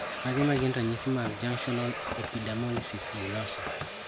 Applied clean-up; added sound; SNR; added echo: none; Domestic sounds, home sounds; 5 dB; none.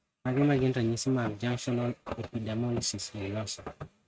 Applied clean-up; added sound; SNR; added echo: neural mask model RNNoise.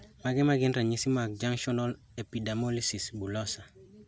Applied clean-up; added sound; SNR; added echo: none; none; none; none.